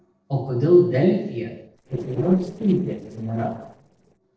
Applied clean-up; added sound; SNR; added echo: neural separator model SepFormer DNS4.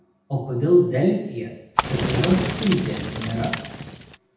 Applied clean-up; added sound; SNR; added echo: none; Fire; 3 dB; reverberation time 0.8 s.